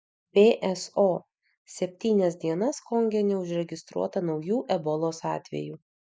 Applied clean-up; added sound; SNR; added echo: none; none; none; none.